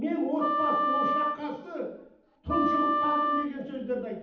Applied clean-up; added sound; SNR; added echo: none; Wind instrument, woodwind instrument; -2 dB; reverberation time 0.8 s.